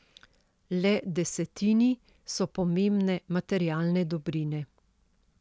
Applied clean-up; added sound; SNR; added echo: none; none; none; none.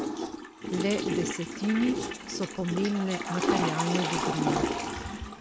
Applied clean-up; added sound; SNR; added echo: none; Toilet flush / Water; 0 dB; none.